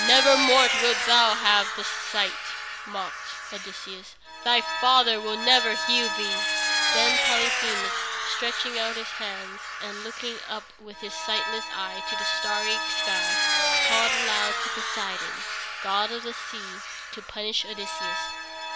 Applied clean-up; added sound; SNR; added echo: none; Vehicle; 0 dB; none.